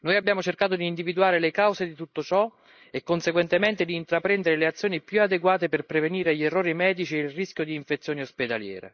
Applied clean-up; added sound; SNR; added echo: neural mask model Resemble Enhance denoiser.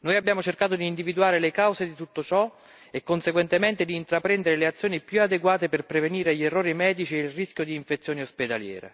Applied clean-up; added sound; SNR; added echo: none; none; none; none.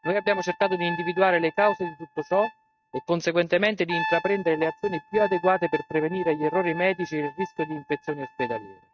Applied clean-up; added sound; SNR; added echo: neural mask model RNNoise.